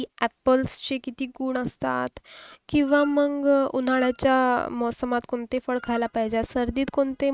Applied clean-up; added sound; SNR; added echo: neural mask model RNNoise.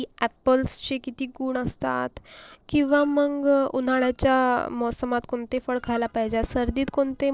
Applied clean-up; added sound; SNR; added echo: neural separator model SepFormer DNS4.